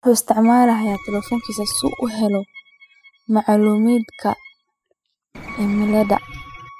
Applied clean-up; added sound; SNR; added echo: classical method spectral subtraction.